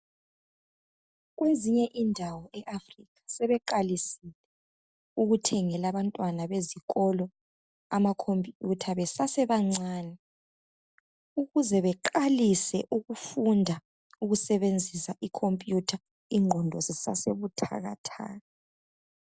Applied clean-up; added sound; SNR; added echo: none; none; none; none.